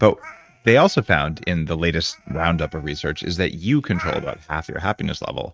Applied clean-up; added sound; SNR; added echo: neural mask model RNNoise.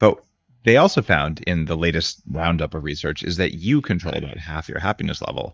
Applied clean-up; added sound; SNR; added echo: neural mask model DeepFilterNet 3.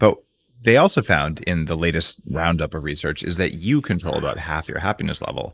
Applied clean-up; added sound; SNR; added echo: neural mask model Resemble Enhance denoiser.